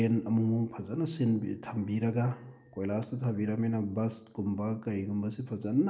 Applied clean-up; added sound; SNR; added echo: none; none; none; none.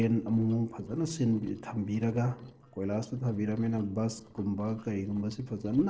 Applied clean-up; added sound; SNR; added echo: neural separator model SepFormer DNS4.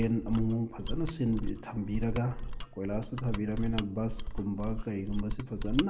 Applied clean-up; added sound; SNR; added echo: none; Mechanisms; 3 dB; none.